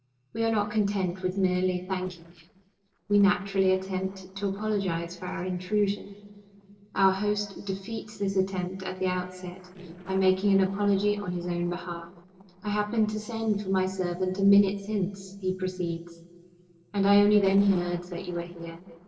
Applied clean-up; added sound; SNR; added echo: neural separator model SepFormer DNS4.